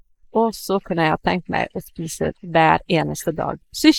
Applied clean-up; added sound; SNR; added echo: neural mask model Resemble Enhance denoiser.